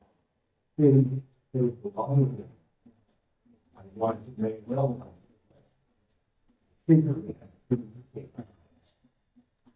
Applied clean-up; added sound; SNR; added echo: neural mask model DeepFilterNet 3.